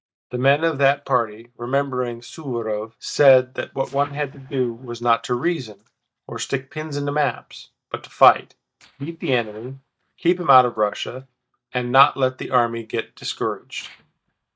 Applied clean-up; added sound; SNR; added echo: neural mask model DeepFilterNet 3.